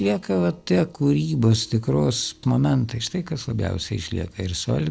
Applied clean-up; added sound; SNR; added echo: neural separator model SepFormer DNS4.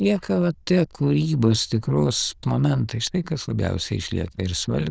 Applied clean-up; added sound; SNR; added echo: neural diffusion model UNIVERSE++.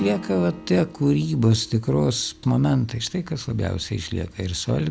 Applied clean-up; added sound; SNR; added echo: none; Acoustic guitar / Strum; 20 dB; none.